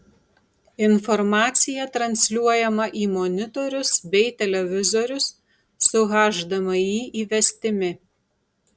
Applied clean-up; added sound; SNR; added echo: none; none; none; none.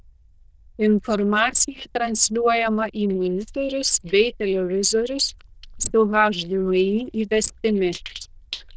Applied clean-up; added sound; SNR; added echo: neural diffusion model UNIVERSE++.